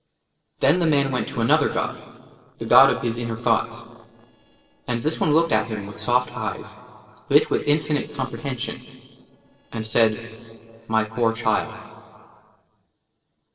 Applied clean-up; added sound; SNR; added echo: neural separator model SepFormer DNS4.